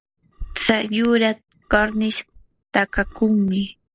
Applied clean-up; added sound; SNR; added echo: none; Burping, eructation; 16 dB; none.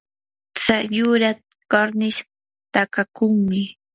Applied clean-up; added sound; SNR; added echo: none; none; none; none.